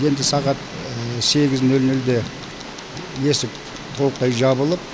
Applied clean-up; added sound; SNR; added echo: none; Tick; 12 dB; none.